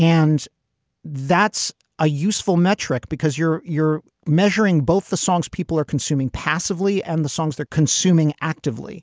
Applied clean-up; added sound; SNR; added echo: none; none; none; none.